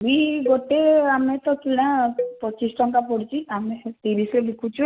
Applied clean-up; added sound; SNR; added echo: none; Cowbell; 13 dB; none.